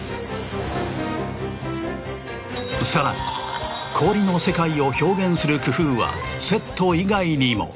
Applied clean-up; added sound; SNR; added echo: none; none; none; none.